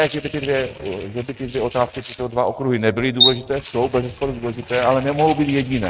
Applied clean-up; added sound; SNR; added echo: neural mask model RNNoise.